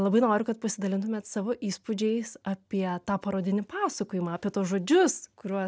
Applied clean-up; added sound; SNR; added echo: none; none; none; none.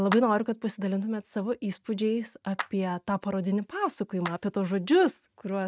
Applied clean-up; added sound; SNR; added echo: neural mask model RNNoise.